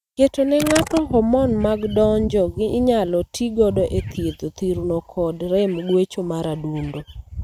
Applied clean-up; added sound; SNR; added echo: neural mask model RNNoise.